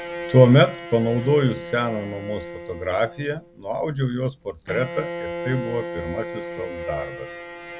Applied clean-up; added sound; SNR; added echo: none; Bowed string instrument; 11 dB; none.